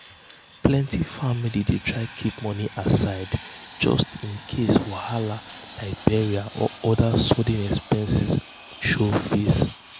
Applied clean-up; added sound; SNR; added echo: none; Fixed-wing aircraft, airplane; 18 dB; none.